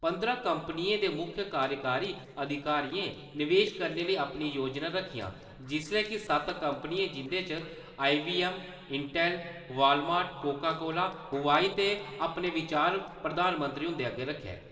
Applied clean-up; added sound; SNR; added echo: neural separator model SepFormer DNS4.